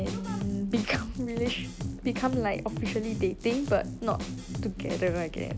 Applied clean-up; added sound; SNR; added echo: none; Drum kit; 5 dB; none.